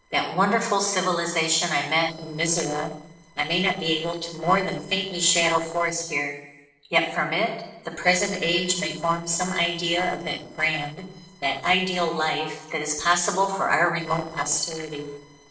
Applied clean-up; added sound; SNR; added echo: neural separator model SepFormer DNS4.